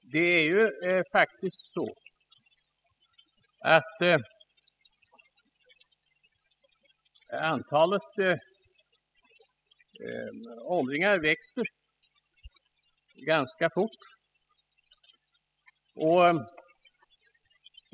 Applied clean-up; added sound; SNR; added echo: classical method spectral subtraction.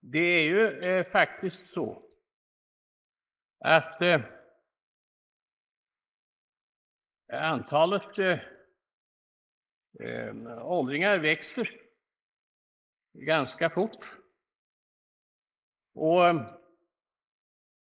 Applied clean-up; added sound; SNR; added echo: neural mask model Resemble Enhance denoiser.